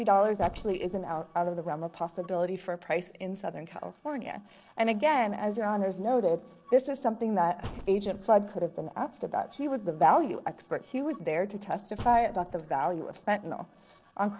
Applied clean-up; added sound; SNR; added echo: neural separator model SepFormer DNS4.